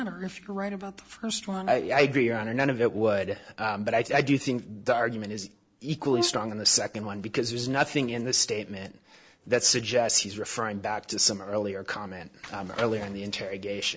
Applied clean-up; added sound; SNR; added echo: none; Brass instrument; 7 dB; none.